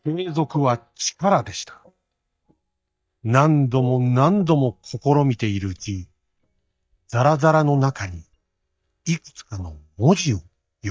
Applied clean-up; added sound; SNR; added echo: neural mask model DeepFilterNet 3.